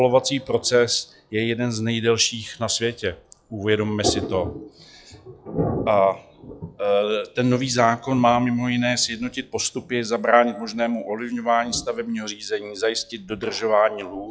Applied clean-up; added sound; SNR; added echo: classical method log-MMSE.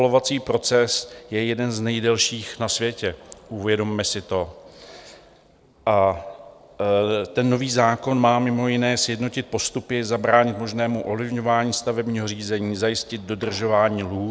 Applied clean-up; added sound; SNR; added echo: none; none; none; none.